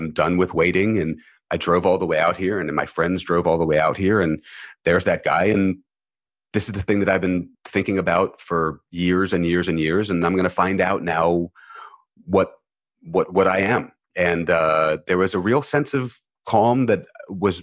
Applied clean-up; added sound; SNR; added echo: none; none; none; none.